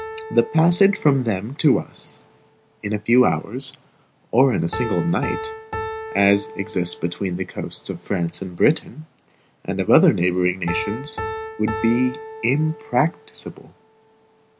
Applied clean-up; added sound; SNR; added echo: none; Piano; 13 dB; none.